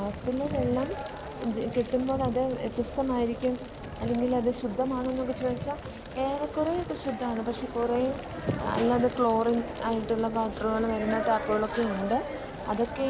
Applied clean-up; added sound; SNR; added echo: none; Fire; 15 dB; none.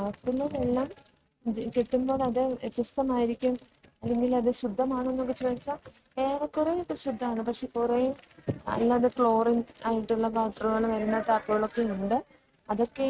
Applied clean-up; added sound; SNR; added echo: neural mask model RNNoise.